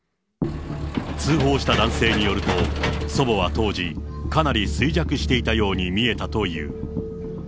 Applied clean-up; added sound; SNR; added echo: none; Engine / Mechanisms; 4 dB; none.